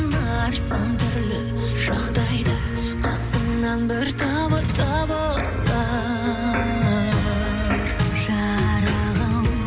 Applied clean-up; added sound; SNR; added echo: none; none; none; none.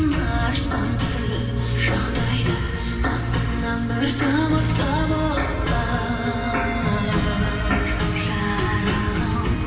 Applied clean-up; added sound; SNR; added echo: none; none; none; reverberation time 2.9 s.